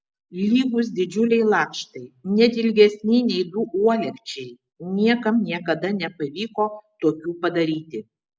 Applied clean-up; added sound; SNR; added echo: none; none; none; none.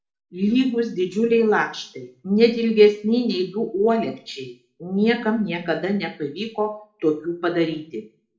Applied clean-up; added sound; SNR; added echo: none; none; none; reverberation time 0.4 s.